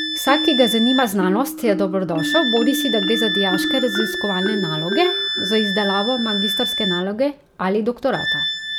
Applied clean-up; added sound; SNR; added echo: none; Marimba, xylophone + Wind instrument, woodwind instrument; 3 dB; none.